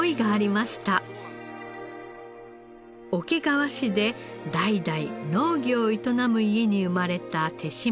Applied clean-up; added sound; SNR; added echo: none; none; none; none.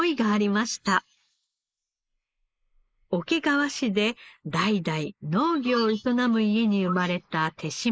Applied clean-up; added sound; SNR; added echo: neural mask model Resemble Enhance denoiser.